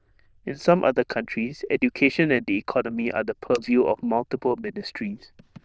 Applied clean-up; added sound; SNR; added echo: neural diffusion model UNIVERSE++.